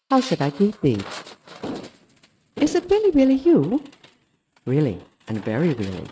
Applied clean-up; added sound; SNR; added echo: neural mask model RNNoise.